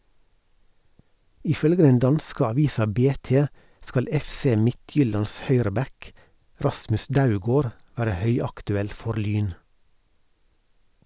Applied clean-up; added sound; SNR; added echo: none; none; none; none.